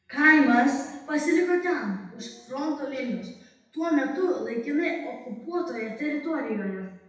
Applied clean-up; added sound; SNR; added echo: none; none; none; reverberation time 0.8 s.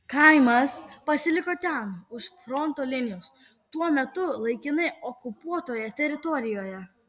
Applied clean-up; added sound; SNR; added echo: none; none; none; none.